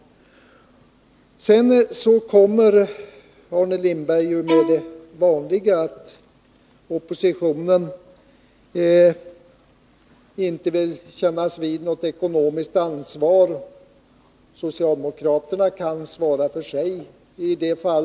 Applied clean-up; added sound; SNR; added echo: none; Bowed string instrument; 7 dB; none.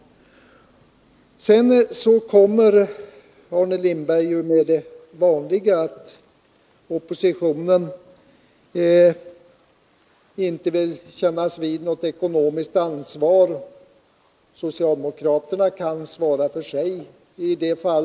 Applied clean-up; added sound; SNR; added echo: neural mask model Resemble Enhance denoiser.